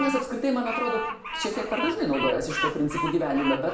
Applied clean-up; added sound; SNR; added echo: none; Bird vocalization, bird call, bird song; 5 dB; reverberation time 0.7 s.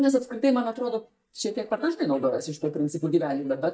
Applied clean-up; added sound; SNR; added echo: neural mask model DeepFilterNet 3.